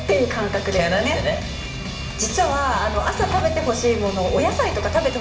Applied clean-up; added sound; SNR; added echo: none; Drawer open or close; 15 dB; reverberation time 2.5 s.